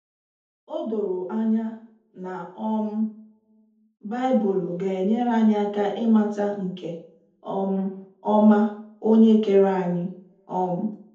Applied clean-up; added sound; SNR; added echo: none; none; none; reverberation time 0.6 s.